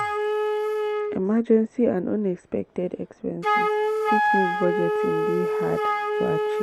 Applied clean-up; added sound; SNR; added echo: none; Wind instrument, woodwind instrument; -2 dB; none.